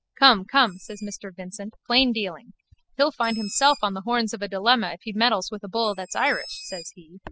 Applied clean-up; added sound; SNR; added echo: classical method spectral subtraction.